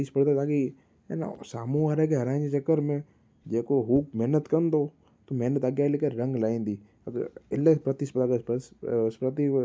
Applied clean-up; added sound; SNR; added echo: none; none; none; none.